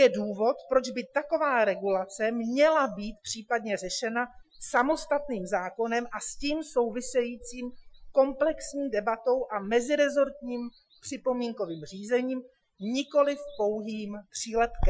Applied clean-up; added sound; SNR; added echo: classical method Wiener filter.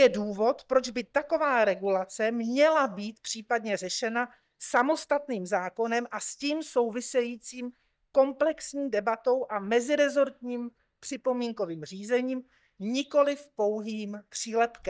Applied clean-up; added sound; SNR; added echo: neural mask model DeepFilterNet 3.